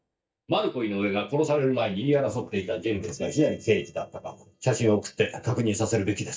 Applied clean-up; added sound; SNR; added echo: neural mask model DeepFilterNet 3.